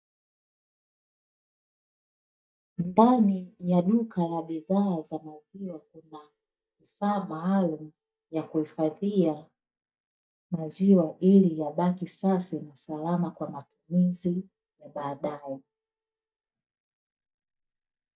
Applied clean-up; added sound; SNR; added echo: neural mask model DeepFilterNet 3.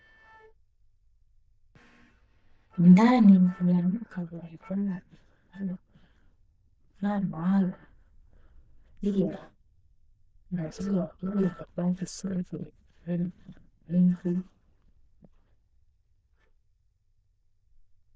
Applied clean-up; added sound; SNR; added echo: neural diffusion model UNIVERSE++.